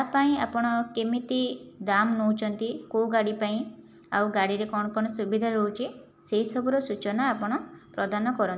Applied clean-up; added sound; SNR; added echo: none; none; none; none.